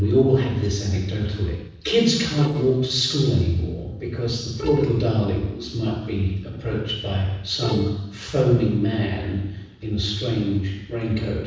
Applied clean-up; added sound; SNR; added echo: neural separator model SepFormer DNS4.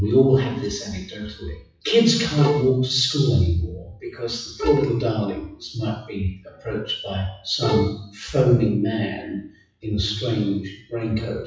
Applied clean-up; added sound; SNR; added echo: classical method WPE with log-MMSE.